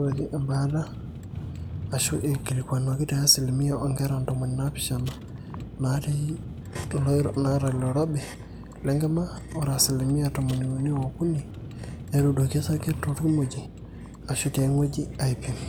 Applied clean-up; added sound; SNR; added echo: none; Vehicle; 10 dB; none.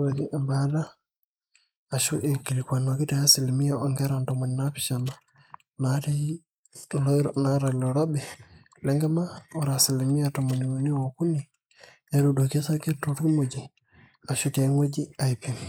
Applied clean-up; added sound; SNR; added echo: neural mask model Resemble Enhance denoiser.